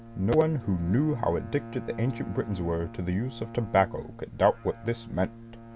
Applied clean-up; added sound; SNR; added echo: none; Bowed string instrument; 14 dB; none.